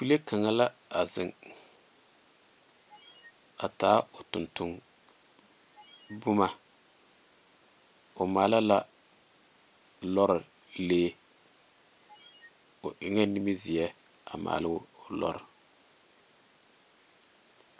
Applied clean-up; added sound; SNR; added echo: none; Chirp, tweet; -4 dB; none.